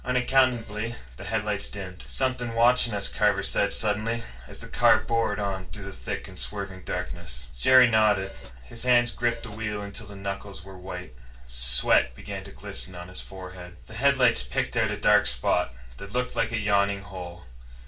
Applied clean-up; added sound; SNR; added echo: none; Hi-hat; 19 dB; reverberation time 0.2 s.